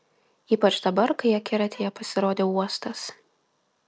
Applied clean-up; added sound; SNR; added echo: none; none; none; none.